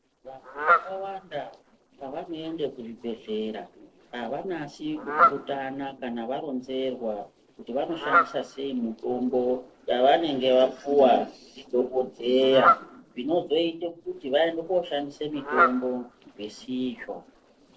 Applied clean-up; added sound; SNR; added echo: neural separator model SepFormer DNS4.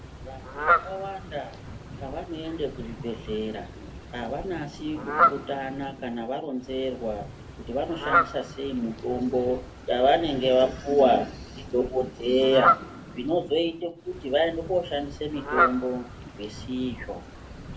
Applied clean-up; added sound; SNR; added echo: none; Fowl; 3 dB; reverberation time 0.3 s.